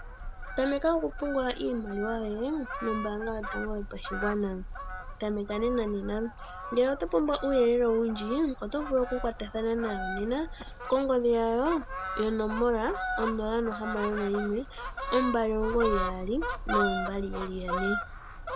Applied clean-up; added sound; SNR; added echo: none; Fowl; 6 dB; none.